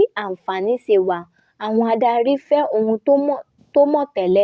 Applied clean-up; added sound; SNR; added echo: none; none; none; none.